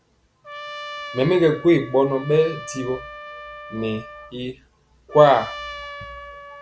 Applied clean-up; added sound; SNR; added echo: none; Trumpet; 14 dB; none.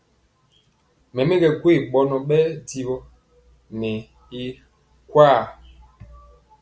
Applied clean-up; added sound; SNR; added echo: none; none; none; none.